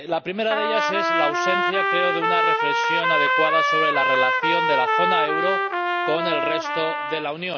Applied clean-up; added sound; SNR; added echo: none; Trumpet; -4 dB; none.